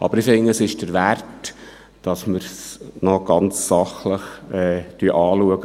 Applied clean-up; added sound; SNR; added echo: none; none; none; none.